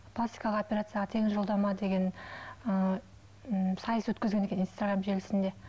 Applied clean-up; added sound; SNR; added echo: none; none; none; none.